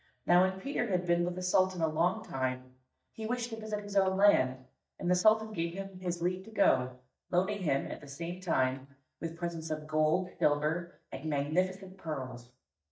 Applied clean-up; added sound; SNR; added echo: neural mask model DeepFilterNet 3.